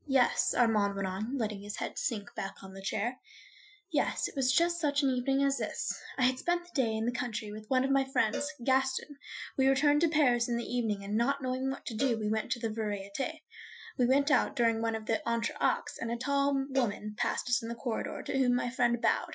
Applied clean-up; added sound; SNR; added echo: classical method Wiener filter.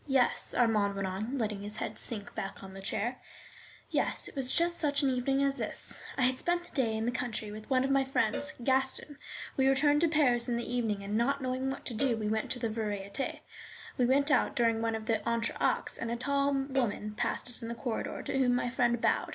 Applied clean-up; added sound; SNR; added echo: none; Cowbell; 15 dB; none.